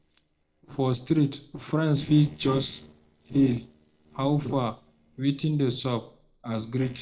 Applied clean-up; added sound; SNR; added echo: neural separator model SepFormer DNS4.